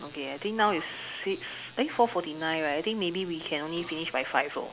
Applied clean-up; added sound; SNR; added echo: none; none; none; none.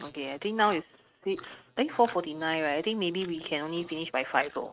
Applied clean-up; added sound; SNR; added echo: neural mask model RNNoise.